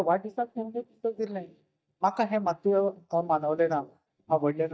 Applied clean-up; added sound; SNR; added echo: neural mask model DeepFilterNet 3.